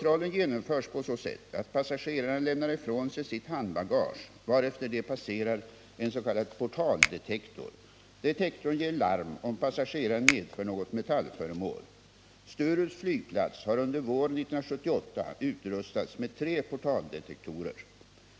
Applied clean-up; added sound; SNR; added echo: none; Finger snapping; 4 dB; none.